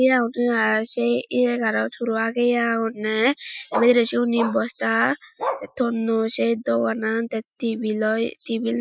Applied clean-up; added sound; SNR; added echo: classical method Wiener filter.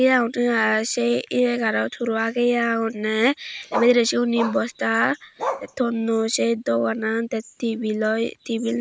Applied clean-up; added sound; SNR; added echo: none; Bark; 10 dB; none.